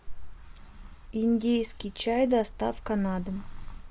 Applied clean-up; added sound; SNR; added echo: none; none; none; none.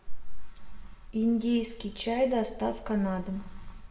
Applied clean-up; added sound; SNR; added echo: none; none; none; reverberation time 0.7 s.